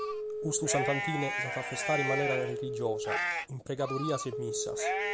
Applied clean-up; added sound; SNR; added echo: none; Livestock, farm animals, working animals + Telephone; -1 dB; none.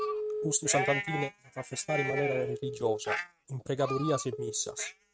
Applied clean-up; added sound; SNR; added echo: neural mask model RNNoise.